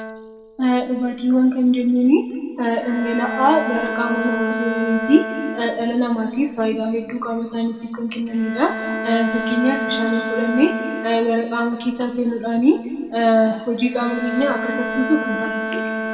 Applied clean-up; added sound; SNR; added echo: none; Bowed string instrument; 8 dB; reverberation time 1.8 s.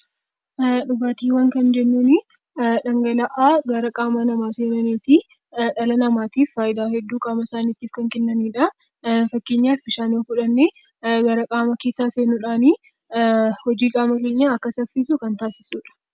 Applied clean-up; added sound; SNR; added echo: none; none; none; none.